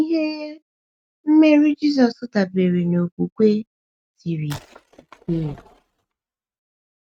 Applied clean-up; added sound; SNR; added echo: neural mask model RNNoise.